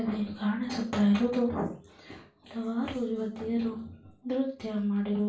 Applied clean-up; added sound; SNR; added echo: none; none; none; reverberation time 0.3 s.